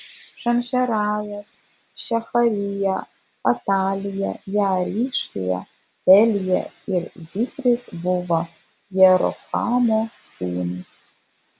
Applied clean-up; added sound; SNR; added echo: none; none; none; none.